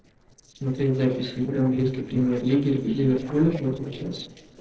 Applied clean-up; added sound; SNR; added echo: neural separator model SepFormer DNS4.